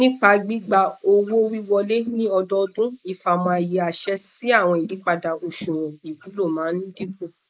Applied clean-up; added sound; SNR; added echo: neural mask model Resemble Enhance denoiser.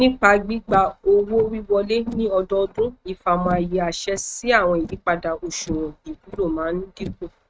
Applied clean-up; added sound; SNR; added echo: neural mask model RNNoise.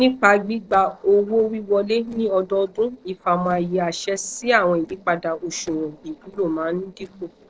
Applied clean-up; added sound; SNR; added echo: neural separator model SepFormer DNS4.